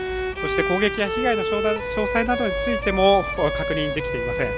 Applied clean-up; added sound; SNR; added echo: none; Bowed string instrument; 2 dB; none.